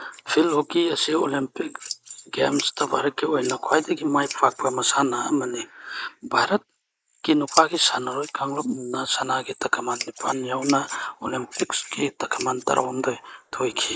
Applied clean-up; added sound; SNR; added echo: neural mask model Resemble Enhance denoiser.